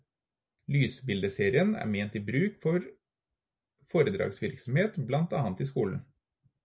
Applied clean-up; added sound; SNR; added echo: none; none; none; none.